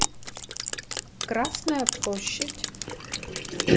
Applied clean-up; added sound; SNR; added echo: none; Chewing, mastication + Drip; -4 dB; none.